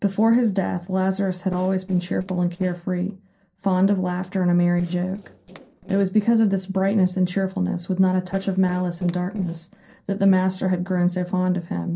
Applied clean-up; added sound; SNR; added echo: neural separator model SepFormer DNS4.